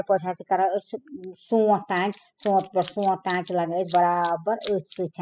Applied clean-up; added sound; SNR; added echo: classical method spectral subtraction.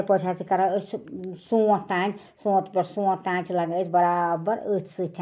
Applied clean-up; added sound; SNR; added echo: none; none; none; none.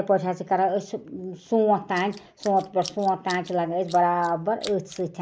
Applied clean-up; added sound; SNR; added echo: neural mask model Resemble Enhance denoiser.